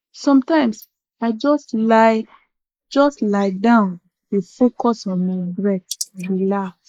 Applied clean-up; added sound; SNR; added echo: neural mask model Resemble Enhance denoiser.